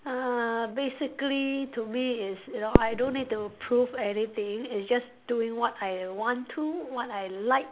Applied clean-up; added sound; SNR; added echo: none; Fireworks; 6 dB; none.